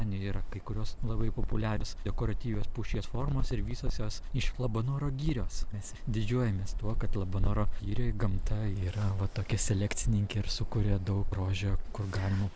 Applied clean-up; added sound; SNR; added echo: none; none; none; none.